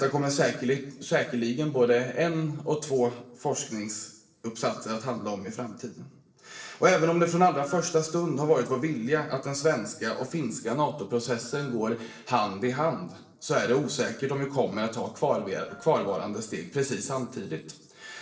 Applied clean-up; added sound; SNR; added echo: neural separator model SepFormer DNS4.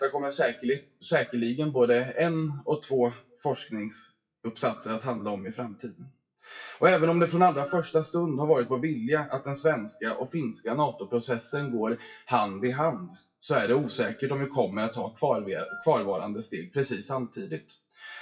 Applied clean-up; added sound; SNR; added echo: classical method WPE with log-MMSE.